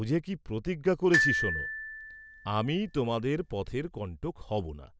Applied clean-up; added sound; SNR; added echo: none; Glockenspiel; 2 dB; none.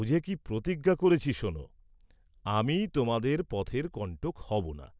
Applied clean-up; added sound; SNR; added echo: none; none; none; none.